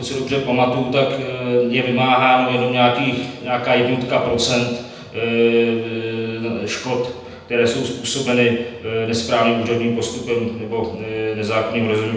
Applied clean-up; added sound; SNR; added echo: none; none; none; reverberation time 0.9 s.